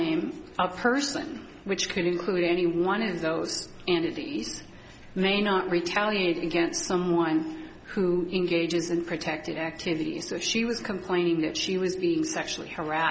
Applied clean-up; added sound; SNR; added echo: none; none; none; none.